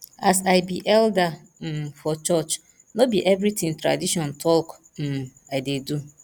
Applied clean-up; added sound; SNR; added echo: none; none; none; none.